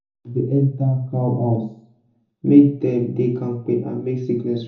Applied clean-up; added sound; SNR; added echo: none; none; none; reverberation time 1.0 s.